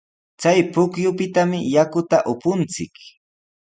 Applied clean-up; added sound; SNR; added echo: none; none; none; none.